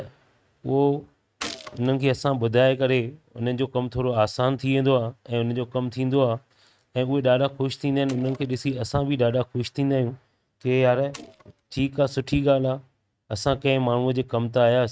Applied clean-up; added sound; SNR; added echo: neural mask model RNNoise.